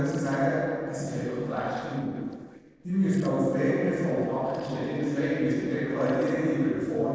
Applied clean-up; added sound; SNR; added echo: neural separator model SepFormer DNS4.